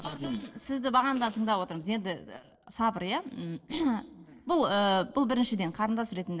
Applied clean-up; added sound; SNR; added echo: neural separator model SepFormer DNS4.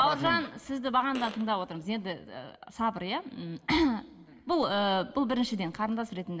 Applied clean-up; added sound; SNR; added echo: none; Fart; 17 dB; reverberation time 0.8 s.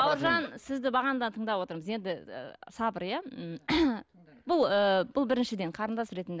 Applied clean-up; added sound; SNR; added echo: none; none; none; none.